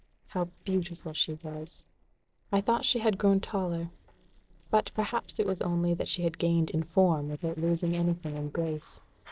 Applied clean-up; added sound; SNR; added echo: neural separator model SepFormer DNS4.